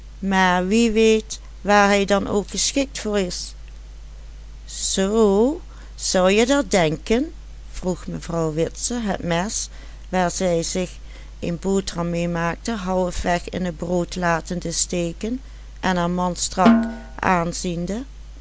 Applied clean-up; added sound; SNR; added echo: none; Snare drum; 1 dB; none.